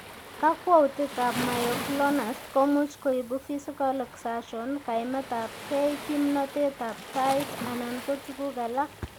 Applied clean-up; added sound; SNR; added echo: none; Waves, surf; 11 dB; none.